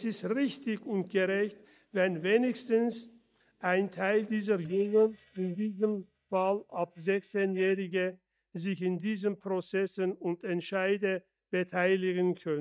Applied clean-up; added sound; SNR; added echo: neural mask model DeepFilterNet 3.